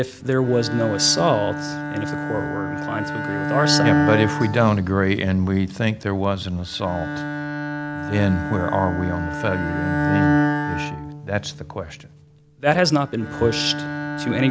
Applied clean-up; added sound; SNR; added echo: none; Bowed string instrument; 3 dB; none.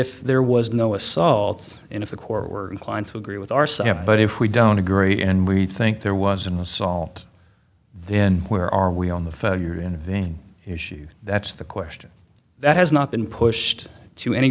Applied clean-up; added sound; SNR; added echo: none; none; none; none.